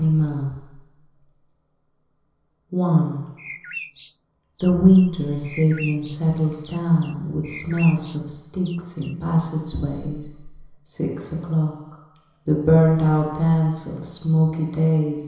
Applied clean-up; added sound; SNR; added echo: none; Bird; 17 dB; reverberation time 1.0 s.